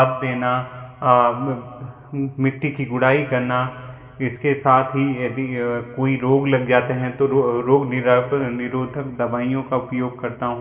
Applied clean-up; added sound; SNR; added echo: none; none; none; reverberation time 2.1 s.